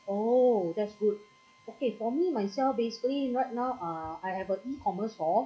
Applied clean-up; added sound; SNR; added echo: classical method log-MMSE.